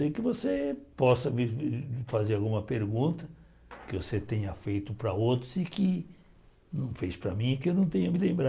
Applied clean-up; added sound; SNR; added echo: none; none; none; none.